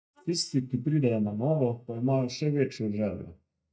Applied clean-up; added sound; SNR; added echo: neural mask model DeepFilterNet 3.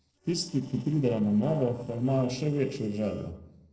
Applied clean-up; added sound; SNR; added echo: neural separator model SepFormer DNS4.